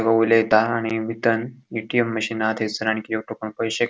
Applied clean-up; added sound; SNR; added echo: none; none; none; none.